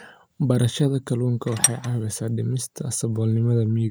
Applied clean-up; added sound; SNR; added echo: none; Tools; 4 dB; none.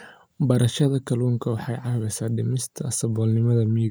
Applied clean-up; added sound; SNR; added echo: none; none; none; none.